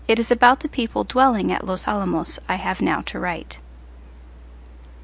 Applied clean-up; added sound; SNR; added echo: none; none; none; none.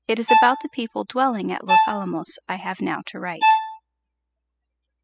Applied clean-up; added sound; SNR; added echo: classical method spectral subtraction.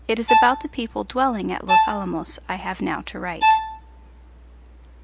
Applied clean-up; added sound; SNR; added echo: none; Bowed string instrument; -3 dB; none.